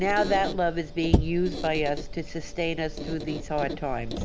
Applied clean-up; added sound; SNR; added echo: none; Squeak; 2 dB; none.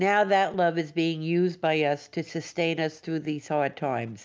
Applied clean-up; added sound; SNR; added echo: none; none; none; none.